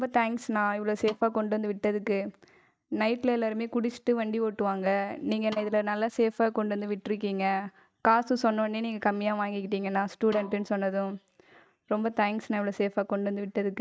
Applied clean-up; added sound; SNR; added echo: neural mask model RNNoise.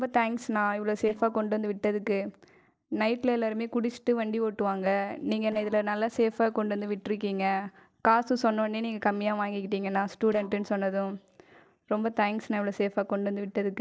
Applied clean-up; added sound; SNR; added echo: neural separator model SepFormer DNS4.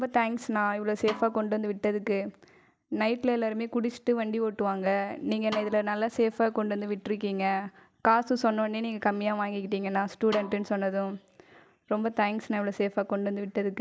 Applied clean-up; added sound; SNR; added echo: none; Snare drum; 14 dB; none.